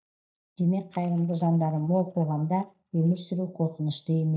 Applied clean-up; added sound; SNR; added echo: neural mask model DeepFilterNet 3.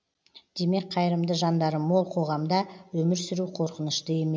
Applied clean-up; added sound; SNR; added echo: none; none; none; none.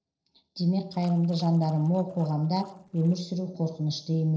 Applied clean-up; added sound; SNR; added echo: neural separator model SepFormer DNS4.